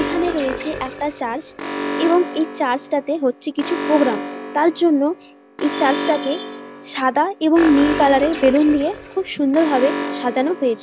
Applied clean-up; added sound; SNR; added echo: none; Alarm; 8 dB; none.